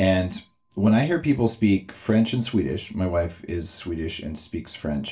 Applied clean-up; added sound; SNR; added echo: none; none; none; reverberation time 0.2 s.